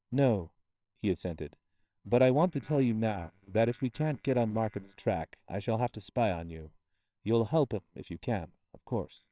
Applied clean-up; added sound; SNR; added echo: neural separator model SepFormer WHAMR!.